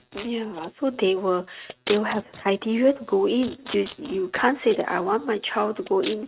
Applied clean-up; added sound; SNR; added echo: neural mask model RNNoise.